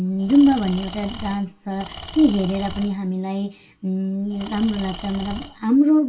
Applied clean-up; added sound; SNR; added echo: none; Engine / Tools; 15 dB; reverberation time 0.2 s.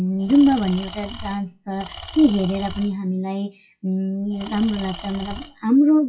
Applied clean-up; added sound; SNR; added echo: classical method WPE with log-MMSE.